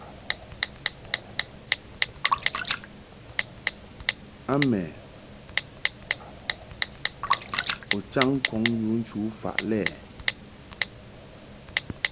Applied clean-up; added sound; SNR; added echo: none; Typing + Splash, splatter; -1 dB; none.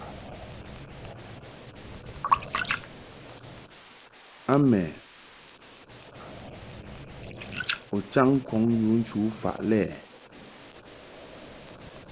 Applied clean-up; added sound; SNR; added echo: neural mask model Resemble Enhance denoiser.